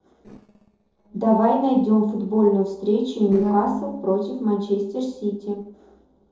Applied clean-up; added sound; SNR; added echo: neural separator model SepFormer DNS4.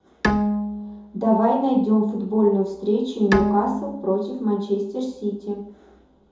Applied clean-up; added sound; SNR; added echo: none; Bowed string instrument; 5 dB; reverberation time 2.6 s.